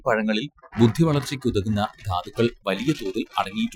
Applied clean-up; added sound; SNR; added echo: classical method Wiener filter.